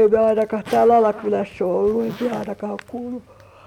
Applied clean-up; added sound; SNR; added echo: none; Zipper (clothing); 20 dB; none.